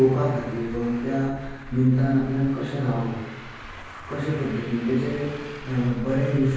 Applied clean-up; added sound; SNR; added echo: none; Traffic noise, roadway noise; 15 dB; reverberation time 1.3 s.